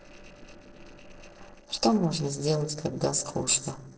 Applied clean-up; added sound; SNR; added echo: neural separator model SepFormer DNS4.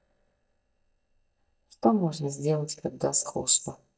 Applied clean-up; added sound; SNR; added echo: neural mask model DeepFilterNet 3.